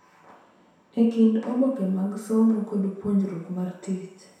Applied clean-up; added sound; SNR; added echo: none; none; none; reverberation time 0.7 s.